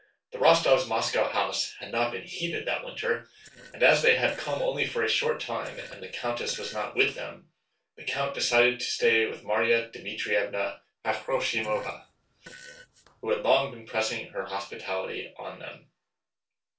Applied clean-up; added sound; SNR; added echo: neural separator model SepFormer DNS4.